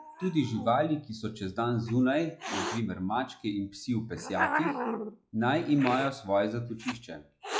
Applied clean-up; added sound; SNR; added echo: classical method log-MMSE.